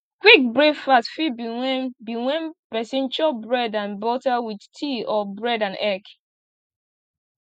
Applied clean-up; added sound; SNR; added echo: none; none; none; none.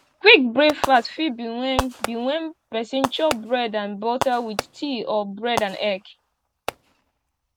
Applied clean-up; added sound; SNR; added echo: none; Fireworks; 10 dB; none.